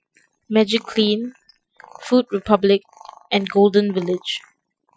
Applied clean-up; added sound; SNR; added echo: classical method Wiener filter.